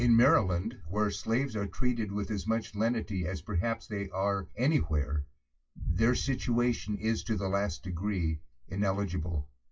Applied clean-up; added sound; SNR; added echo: classical method WPE with log-MMSE.